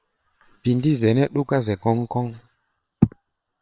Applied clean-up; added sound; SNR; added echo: neural separator model SepFormer WHAM!.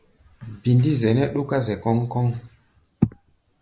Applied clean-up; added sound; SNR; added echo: none; none; none; none.